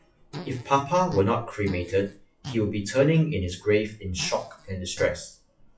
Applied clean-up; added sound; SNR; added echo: classical method WPE with log-MMSE.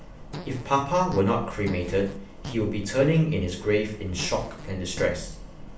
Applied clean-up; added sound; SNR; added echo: none; Fart; 15 dB; reverberation time 0.3 s.